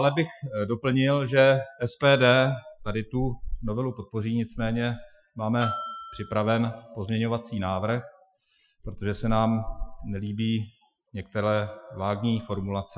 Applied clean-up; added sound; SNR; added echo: classical method Wiener filter.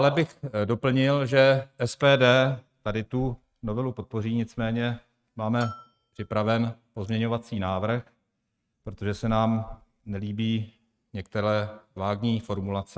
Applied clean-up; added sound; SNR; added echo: neural mask model RNNoise.